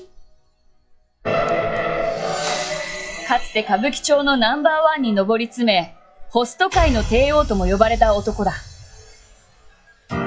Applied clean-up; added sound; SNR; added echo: classical method WPE with log-MMSE.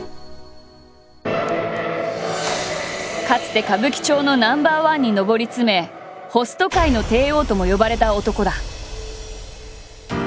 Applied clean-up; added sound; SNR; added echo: none; none; none; none.